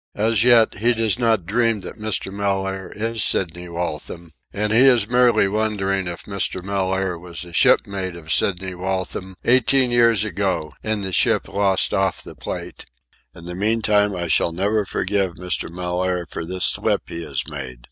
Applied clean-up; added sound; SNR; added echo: neural mask model DeepFilterNet 3.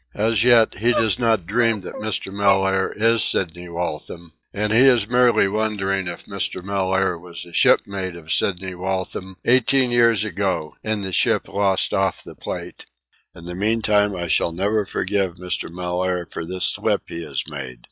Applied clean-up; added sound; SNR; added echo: classical method log-MMSE.